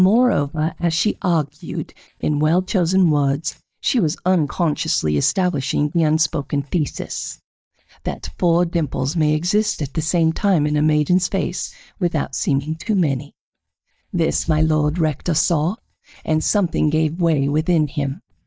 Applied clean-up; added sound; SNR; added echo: neural mask model DeepFilterNet 3.